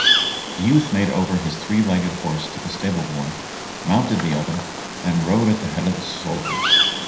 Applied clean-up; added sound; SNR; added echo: none; Bird vocalization, bird call, bird song; 3 dB; reverberation time 0.9 s.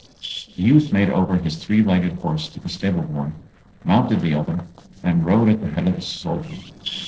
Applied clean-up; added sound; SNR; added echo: neural separator model SepFormer DNS4.